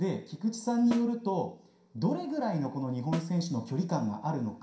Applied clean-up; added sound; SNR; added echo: none; Snare drum; 13 dB; reverberation time 0.5 s.